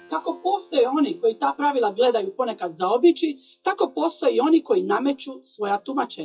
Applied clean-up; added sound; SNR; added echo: classical method WPE with log-MMSE.